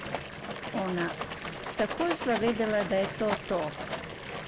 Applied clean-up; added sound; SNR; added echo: none; Rattle + Fill (with liquid) / Bathtub (filling or washing) / Water tap, faucet; 4 dB; none.